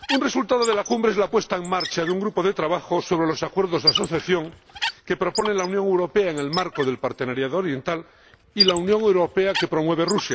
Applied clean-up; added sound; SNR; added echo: none; Squeak; 8 dB; none.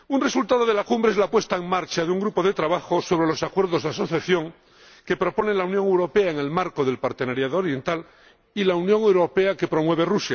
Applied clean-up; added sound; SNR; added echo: none; none; none; none.